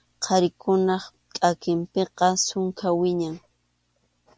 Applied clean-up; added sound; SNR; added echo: none; none; none; none.